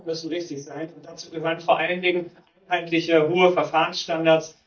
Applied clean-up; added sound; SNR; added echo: neural mask model DeepFilterNet 3.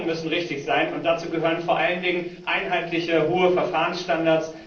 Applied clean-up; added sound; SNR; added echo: neural separator model SepFormer DNS4.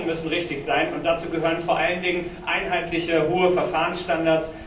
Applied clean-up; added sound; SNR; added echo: none; Mechanical fan; 19 dB; reverberation time 0.6 s.